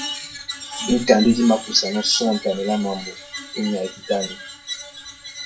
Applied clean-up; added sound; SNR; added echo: classical method WPE with log-MMSE.